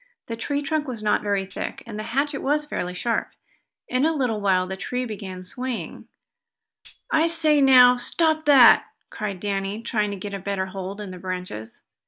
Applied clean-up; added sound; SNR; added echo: none; Tambourine; 16 dB; none.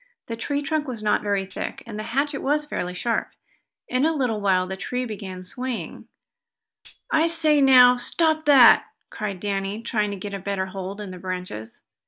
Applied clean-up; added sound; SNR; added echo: neural separator model SepFormer DNS4.